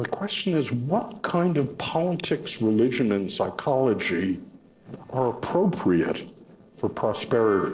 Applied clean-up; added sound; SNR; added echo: neural separator model SepFormer DNS4.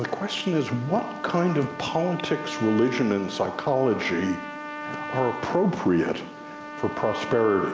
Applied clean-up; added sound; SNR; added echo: none; Trumpet; 11 dB; none.